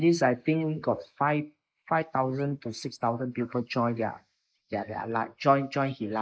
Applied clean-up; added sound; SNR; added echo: neural mask model Resemble Enhance denoiser.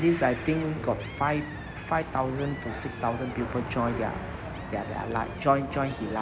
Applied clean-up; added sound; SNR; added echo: none; Bird; 20 dB; none.